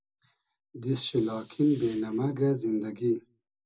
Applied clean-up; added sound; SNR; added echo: none; Hiss; 14 dB; reverberation time 0.2 s.